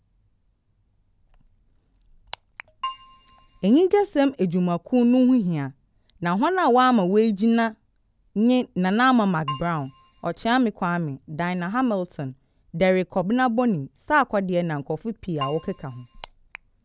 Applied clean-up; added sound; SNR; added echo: none; Keyboard (musical); 13 dB; none.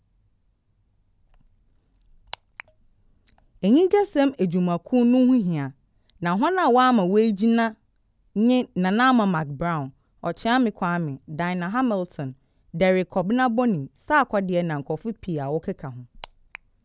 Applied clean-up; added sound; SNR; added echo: none; none; none; none.